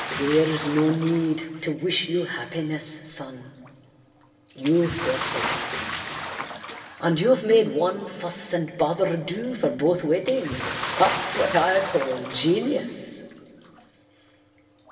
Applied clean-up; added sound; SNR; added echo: none; Bathtub (filling or washing) / Splash, splatter; 9 dB; reverberation time 2.9 s.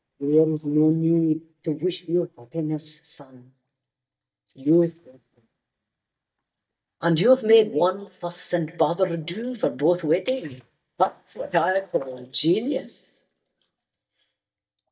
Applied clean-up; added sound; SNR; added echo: neural mask model DeepFilterNet 3.